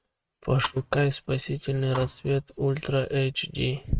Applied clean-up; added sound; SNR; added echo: neural mask model RNNoise.